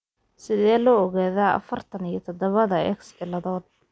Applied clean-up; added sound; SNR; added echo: none; none; none; none.